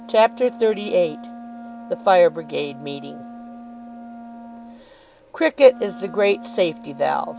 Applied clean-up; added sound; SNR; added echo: none; Wind instrument, woodwind instrument; 16 dB; none.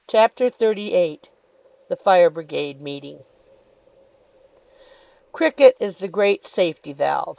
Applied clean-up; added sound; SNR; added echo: neural mask model Resemble Enhance denoiser.